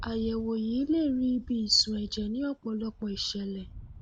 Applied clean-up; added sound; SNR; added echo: none; Rattle; 17 dB; none.